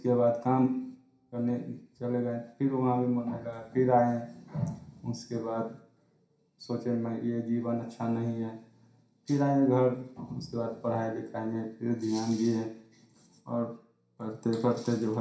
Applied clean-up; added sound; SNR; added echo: none; none; none; reverberation time 0.5 s.